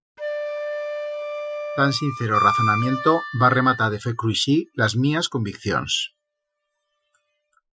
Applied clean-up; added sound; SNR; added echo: classical method Wiener filter.